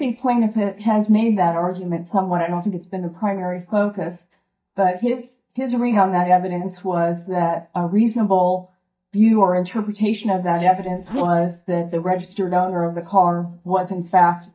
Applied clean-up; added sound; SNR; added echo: neural mask model DeepFilterNet 3.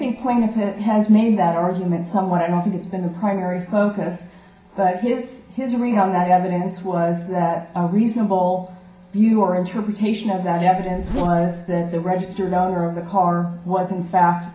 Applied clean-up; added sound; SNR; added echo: none; Zipper (clothing); 11 dB; reverberation time 0.5 s.